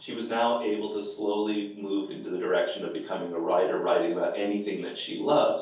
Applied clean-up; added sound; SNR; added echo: none; none; none; reverberation time 0.6 s.